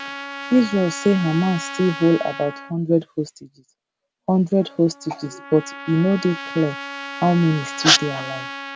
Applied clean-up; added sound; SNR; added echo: none; Trumpet; 13 dB; none.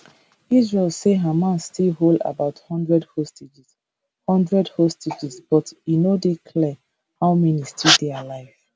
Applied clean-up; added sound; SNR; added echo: none; none; none; none.